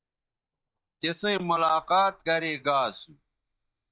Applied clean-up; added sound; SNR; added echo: neural mask model DeepFilterNet 3.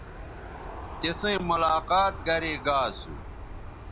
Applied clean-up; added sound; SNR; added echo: none; Aircraft; 10 dB; none.